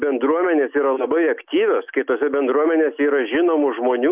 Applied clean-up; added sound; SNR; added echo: none; none; none; none.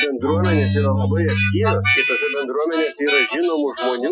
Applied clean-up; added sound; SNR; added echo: classical method Wiener filter.